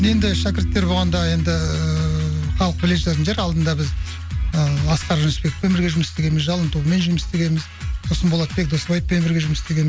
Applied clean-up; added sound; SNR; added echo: none; Piano; 8 dB; none.